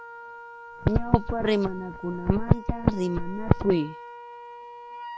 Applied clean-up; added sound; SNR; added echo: none; Wind instrument, woodwind instrument; 15 dB; none.